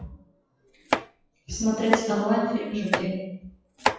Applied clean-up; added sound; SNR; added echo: classical method WPE with log-MMSE.